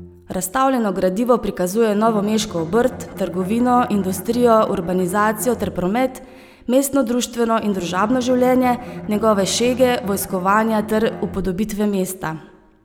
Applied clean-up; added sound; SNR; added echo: none; Bowed string instrument; 17 dB; none.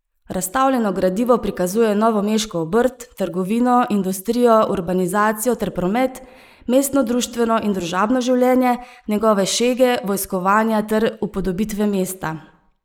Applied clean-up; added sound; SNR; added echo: neural mask model Resemble Enhance denoiser.